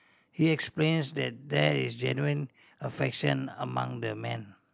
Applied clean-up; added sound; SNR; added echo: none; none; none; none.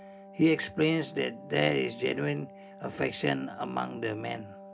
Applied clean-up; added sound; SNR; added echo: none; Wind instrument, woodwind instrument; 17 dB; reverberation time 0.3 s.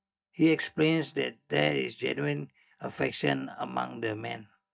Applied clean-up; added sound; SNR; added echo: neural mask model DeepFilterNet 3.